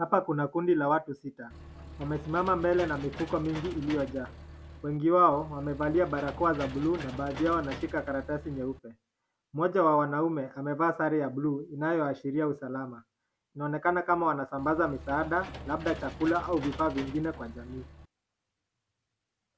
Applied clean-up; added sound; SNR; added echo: none; Engine / Mechanisms; 13 dB; none.